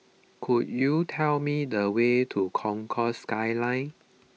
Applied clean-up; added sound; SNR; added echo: none; none; none; none.